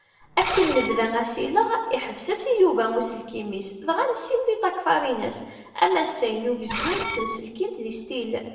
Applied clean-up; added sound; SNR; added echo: none; Screech; 10 dB; reverberation time 1.0 s.